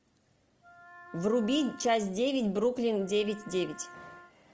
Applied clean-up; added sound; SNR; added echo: none; Wind instrument, woodwind instrument; 20 dB; none.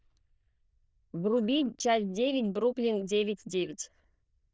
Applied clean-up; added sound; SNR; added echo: neural diffusion model UNIVERSE++.